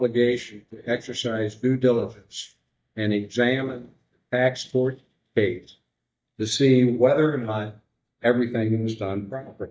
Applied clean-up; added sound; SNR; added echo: neural mask model DeepFilterNet 3.